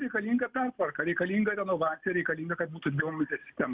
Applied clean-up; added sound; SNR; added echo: none; none; none; none.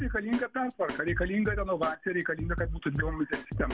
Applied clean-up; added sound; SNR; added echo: none; Drum kit; 6 dB; none.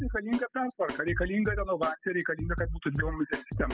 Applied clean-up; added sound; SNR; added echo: classical method spectral subtraction.